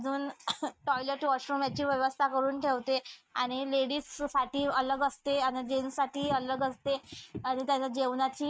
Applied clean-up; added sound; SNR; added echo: neural mask model RNNoise.